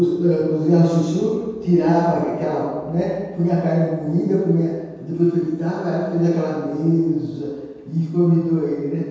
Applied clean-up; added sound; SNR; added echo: none; none; none; reverberation time 1.2 s.